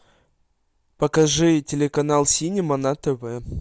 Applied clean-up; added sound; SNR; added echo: none; none; none; none.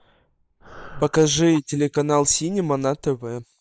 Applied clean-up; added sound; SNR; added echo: neural mask model Resemble Enhance denoiser.